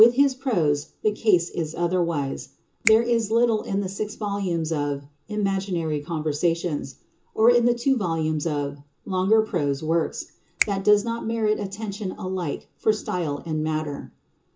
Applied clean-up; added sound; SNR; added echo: none; Finger snapping; 12 dB; reverberation time 0.2 s.